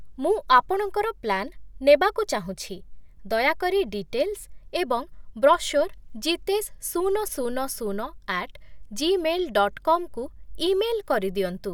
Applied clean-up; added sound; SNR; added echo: none; none; none; none.